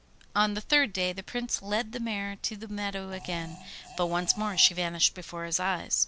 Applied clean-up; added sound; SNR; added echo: none; Fart; 19 dB; none.